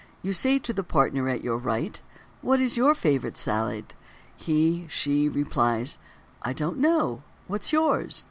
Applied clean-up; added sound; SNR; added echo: none; none; none; none.